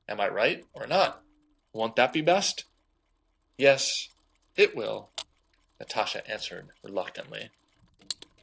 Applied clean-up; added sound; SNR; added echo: neural separator model SepFormer DNS4.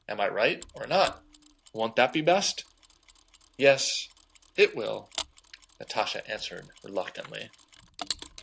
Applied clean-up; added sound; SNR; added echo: none; Mechanisms; 17 dB; none.